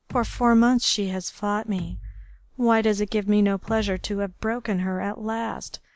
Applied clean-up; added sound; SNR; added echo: none; Bass drum; 16 dB; none.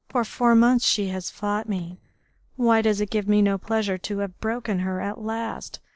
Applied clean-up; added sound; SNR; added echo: neural separator model SepFormer DNS4.